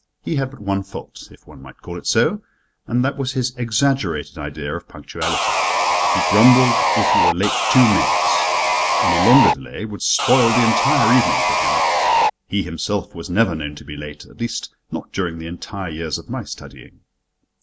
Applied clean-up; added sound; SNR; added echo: none; Sawing; -4 dB; none.